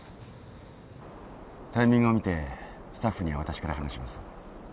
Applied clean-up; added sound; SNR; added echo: none; none; none; none.